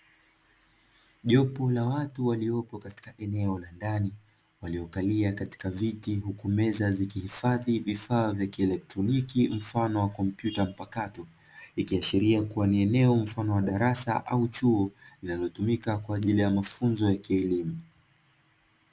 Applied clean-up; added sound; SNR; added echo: none; none; none; none.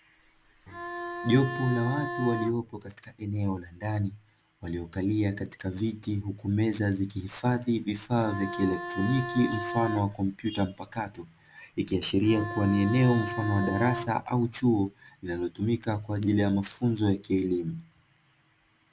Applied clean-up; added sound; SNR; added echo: none; Bowed string instrument; 8 dB; none.